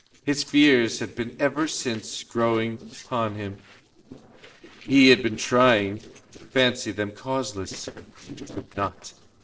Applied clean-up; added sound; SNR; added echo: neural separator model SepFormer DNS4.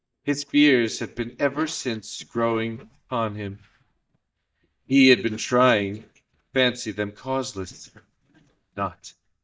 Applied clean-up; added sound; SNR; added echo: neural mask model DeepFilterNet 3.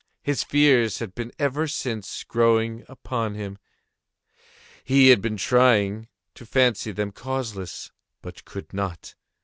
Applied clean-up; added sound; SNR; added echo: none; none; none; none.